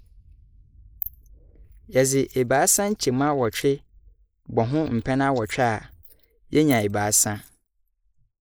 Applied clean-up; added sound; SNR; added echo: neural mask model Resemble Enhance denoiser.